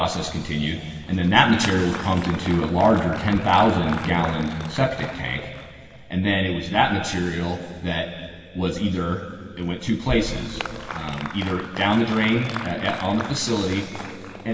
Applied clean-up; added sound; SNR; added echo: none; Applause; 14 dB; reverberation time 2.5 s.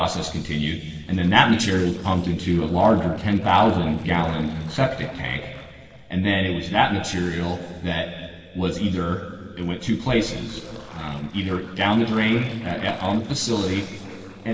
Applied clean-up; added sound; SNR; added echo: neural separator model SepFormer DNS4.